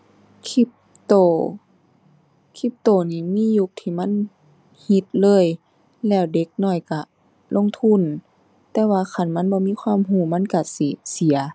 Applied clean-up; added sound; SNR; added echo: none; none; none; none.